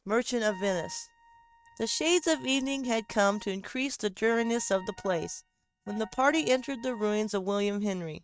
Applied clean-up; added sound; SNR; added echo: neural mask model RNNoise.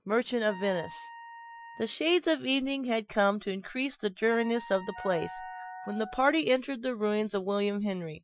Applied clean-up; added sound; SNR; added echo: classical method Wiener filter.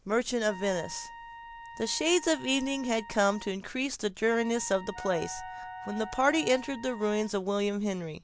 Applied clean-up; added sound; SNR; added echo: none; Wind instrument, woodwind instrument + Trumpet; 15 dB; none.